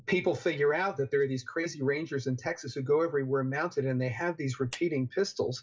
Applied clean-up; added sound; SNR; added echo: classical method WPE with log-MMSE.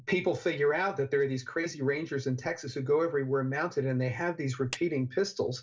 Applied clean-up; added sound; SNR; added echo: neural separator model SepFormer DNS4.